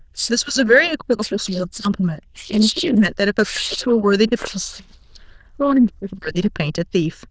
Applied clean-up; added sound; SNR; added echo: neural diffusion model UNIVERSE++.